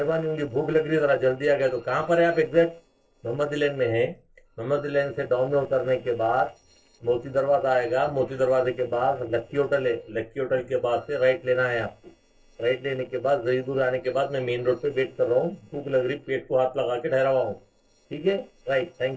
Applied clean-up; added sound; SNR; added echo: neural separator model SepFormer DNS4.